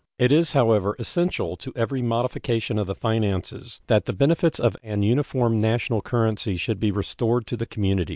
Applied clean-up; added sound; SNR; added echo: none; none; none; none.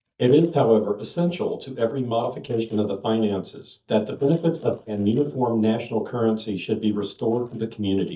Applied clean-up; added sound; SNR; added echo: neural mask model DeepFilterNet 3.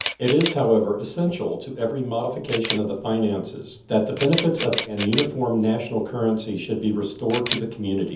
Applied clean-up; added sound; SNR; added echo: none; Camera; 10 dB; reverberation time 0.7 s.